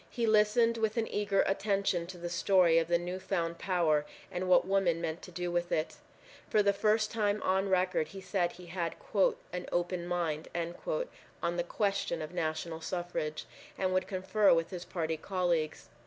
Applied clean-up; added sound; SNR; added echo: none; none; none; none.